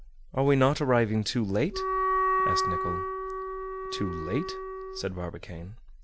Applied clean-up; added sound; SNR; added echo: none; Wind instrument, woodwind instrument; 0 dB; none.